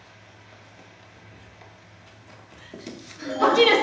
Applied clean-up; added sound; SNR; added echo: none; none; none; reverberation time 0.9 s.